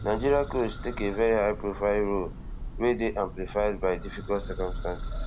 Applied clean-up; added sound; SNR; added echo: none; Church bell; 8 dB; none.